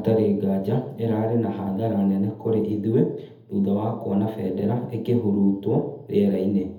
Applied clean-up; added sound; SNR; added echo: none; none; none; reverberation time 0.7 s.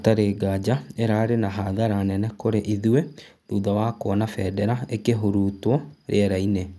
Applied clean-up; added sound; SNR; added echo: none; none; none; none.